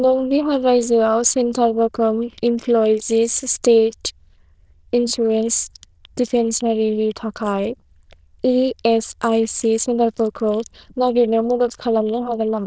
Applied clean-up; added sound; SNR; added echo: neural diffusion model UNIVERSE++.